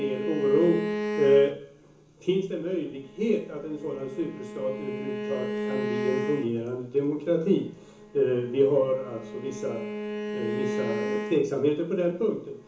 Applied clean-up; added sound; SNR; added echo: none; Bowed string instrument; 7 dB; reverberation time 0.8 s.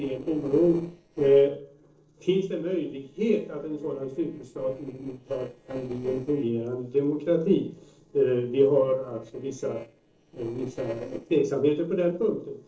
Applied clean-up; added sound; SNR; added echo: neural separator model SepFormer DNS4.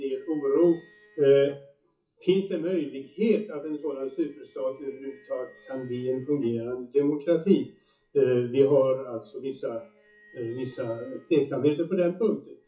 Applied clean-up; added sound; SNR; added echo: classical method WPE with log-MMSE.